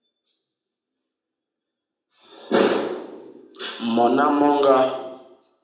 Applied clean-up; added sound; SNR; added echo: none; none; none; reverberation time 0.8 s.